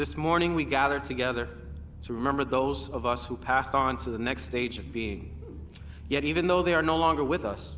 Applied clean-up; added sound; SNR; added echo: none; none; none; none.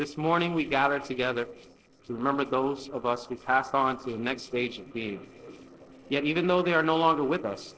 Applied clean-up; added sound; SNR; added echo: neural separator model SepFormer DNS4.